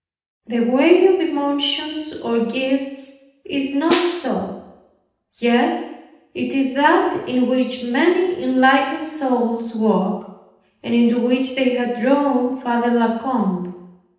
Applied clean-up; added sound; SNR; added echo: none; Snare drum; 11 dB; reverberation time 0.9 s.